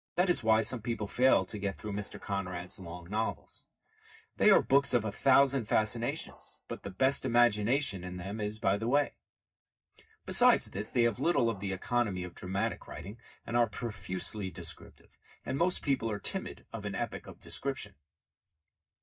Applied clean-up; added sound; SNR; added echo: neural mask model DeepFilterNet 3.